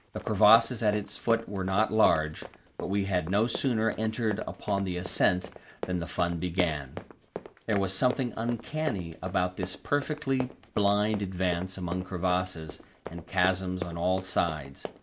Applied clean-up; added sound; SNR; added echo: none; Run; 13 dB; none.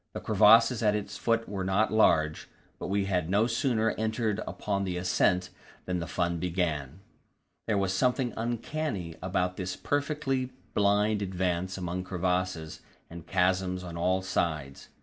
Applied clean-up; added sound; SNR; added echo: none; none; none; none.